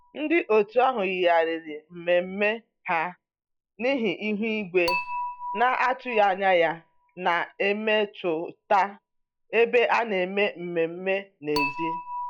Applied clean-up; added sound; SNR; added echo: classical method log-MMSE.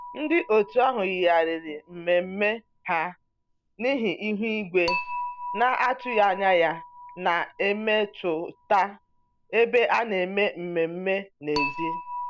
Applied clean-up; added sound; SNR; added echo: none; Dishes, pots, and pans / Chink, clink; 12 dB; none.